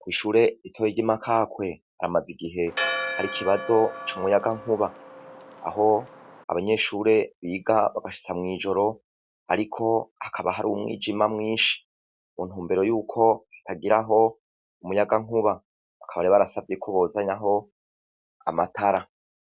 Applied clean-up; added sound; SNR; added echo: none; Church bell; 8 dB; none.